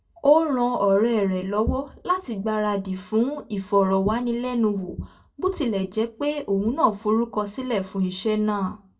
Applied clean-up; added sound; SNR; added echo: none; none; none; reverberation time 0.2 s.